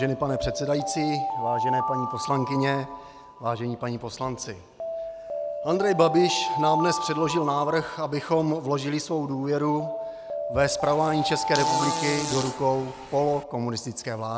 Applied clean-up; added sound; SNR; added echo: none; Alarm + Fart; 4 dB; none.